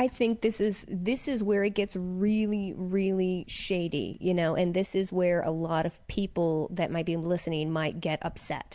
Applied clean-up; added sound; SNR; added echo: none; none; none; none.